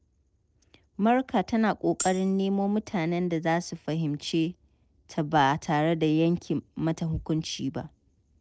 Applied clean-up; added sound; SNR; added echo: neural separator model SepFormer DNS4.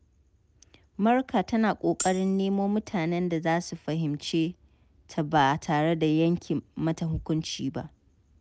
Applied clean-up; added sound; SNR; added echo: none; Tambourine; 12 dB; none.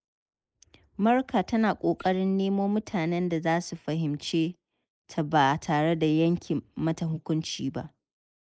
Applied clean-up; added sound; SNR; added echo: neural mask model Resemble Enhance denoiser.